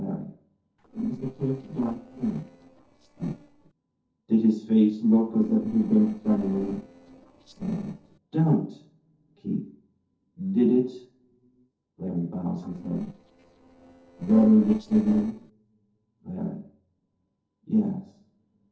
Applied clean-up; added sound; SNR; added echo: neural separator model SepFormer DNS4.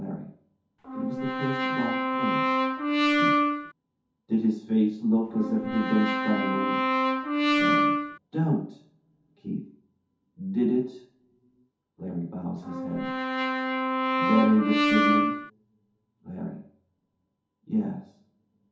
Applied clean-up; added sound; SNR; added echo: none; Brass instrument; -4 dB; reverberation time 0.5 s.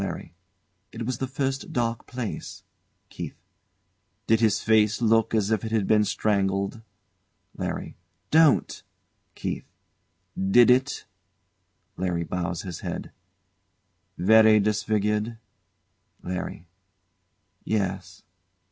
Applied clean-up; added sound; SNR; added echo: none; none; none; none.